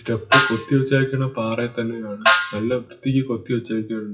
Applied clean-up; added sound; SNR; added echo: classical method WPE with log-MMSE.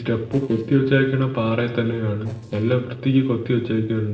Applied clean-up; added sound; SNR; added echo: neural separator model SepFormer DNS4.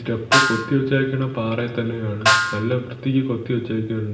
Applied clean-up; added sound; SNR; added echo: none; Snare drum; 2 dB; reverberation time 1.4 s.